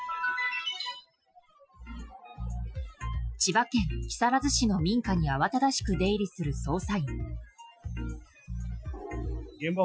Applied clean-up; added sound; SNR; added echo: classical method Wiener filter.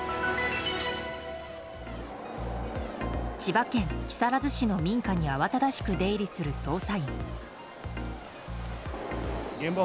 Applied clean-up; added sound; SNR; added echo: none; Race car, auto racing / Accelerating, revving, vroom / Mechanisms + Fixed-wing aircraft, airplane; 16 dB; none.